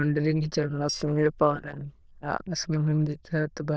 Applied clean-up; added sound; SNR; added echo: neural diffusion model UNIVERSE++.